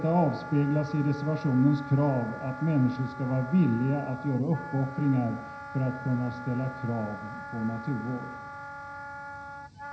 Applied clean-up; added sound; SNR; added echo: none; Wind instrument, woodwind instrument; 13 dB; reverberation time 0.9 s.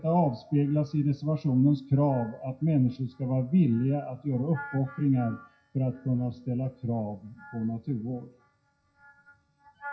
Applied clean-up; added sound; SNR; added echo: classical method WPE with log-MMSE.